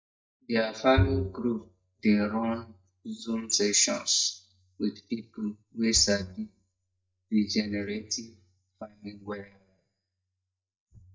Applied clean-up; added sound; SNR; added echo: neural mask model DeepFilterNet 3.